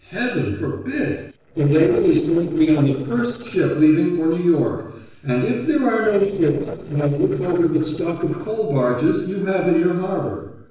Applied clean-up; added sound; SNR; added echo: neural separator model SepFormer DNS4.